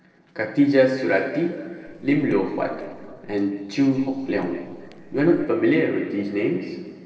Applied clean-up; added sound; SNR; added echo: neural separator model SepFormer DNS4.